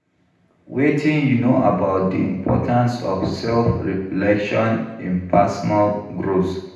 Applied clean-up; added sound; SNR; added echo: none; none; none; reverberation time 0.8 s.